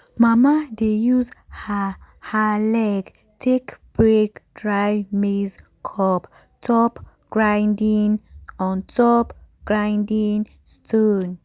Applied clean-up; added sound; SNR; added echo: none; none; none; none.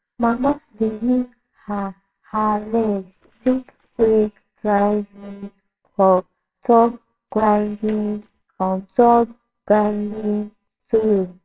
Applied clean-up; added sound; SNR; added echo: neural separator model SepFormer WHAMR!.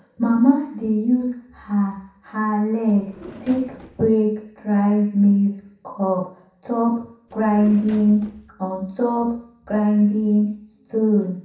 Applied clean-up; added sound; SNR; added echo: none; Drawer open or close; 20 dB; reverberation time 0.7 s.